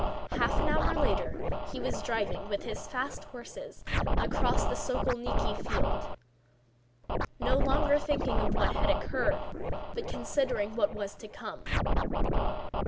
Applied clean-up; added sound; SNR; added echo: none; Scratching (performance technique); -4 dB; none.